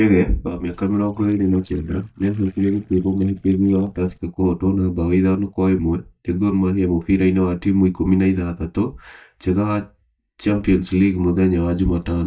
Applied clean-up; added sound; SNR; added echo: neural mask model DeepFilterNet 3.